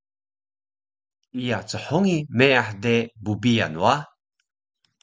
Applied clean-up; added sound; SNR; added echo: none; none; none; none.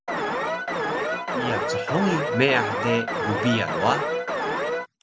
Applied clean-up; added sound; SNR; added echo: none; Alarm; -1 dB; none.